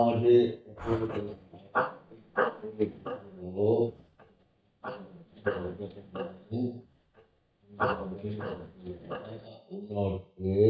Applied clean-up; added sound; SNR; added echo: neural mask model DeepFilterNet 3.